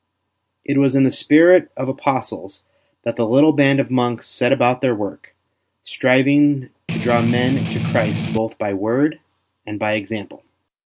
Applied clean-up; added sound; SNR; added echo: none; Strum; 3 dB; none.